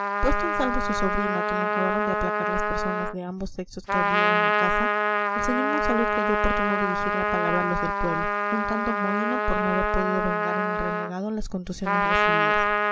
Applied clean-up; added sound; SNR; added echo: none; Trumpet; -4 dB; none.